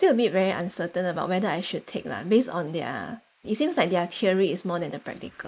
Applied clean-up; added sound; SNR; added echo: neural mask model Resemble Enhance denoiser.